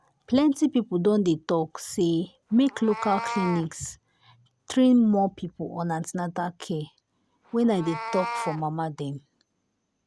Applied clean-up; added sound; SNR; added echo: none; Meow; 14 dB; none.